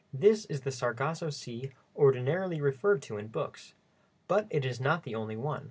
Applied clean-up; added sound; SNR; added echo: none; none; none; none.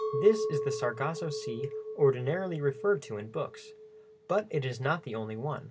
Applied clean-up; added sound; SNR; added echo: none; Chink, clink; 7 dB; none.